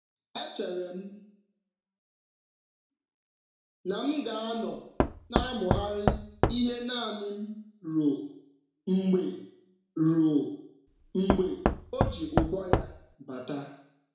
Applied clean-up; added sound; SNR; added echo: none; Knock / Wood; -2 dB; reverberation time 0.6 s.